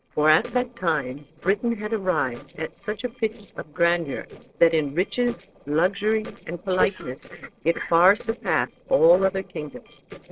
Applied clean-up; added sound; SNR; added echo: neural separator model SepFormer DNS4.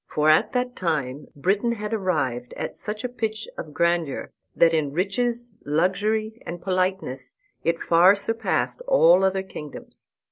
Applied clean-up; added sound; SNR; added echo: none; none; none; none.